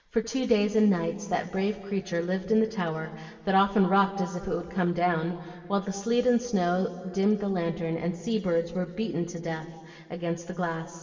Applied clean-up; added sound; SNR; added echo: none; none; none; reverberation time 2.6 s.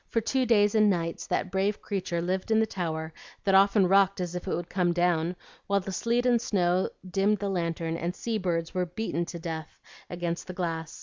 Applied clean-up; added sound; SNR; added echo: none; none; none; none.